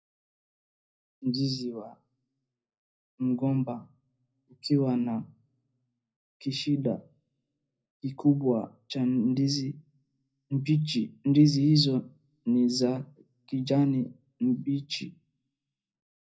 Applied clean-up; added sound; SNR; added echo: none; none; none; reverberation time 0.3 s.